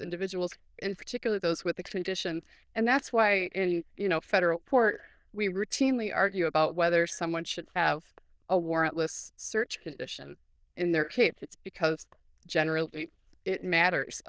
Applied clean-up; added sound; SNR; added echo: neural diffusion model UNIVERSE++.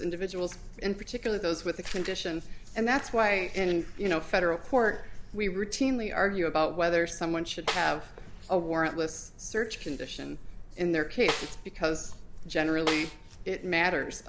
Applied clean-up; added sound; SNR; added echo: none; Snare drum; 9 dB; none.